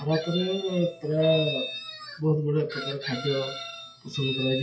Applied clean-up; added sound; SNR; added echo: classical method WPE with log-MMSE.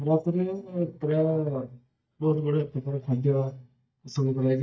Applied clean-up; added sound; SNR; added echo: neural mask model DeepFilterNet 3.